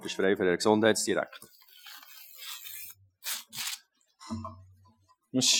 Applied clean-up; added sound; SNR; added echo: classical method Wiener filter.